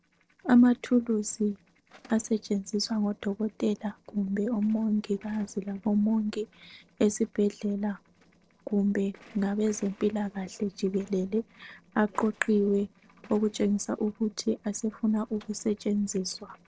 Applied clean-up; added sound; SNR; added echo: neural separator model SepFormer DNS4.